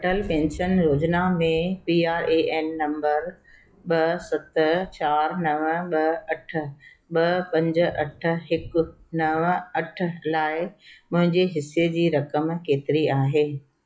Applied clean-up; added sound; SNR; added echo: classical method log-MMSE.